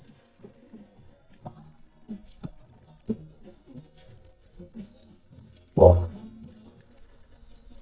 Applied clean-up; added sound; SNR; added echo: neural mask model DeepFilterNet 3.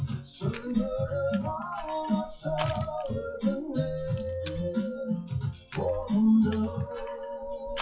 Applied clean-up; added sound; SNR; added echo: classical method WPE with log-MMSE.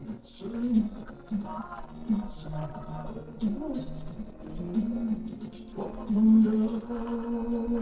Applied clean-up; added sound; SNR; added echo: neural separator model SepFormer DNS4.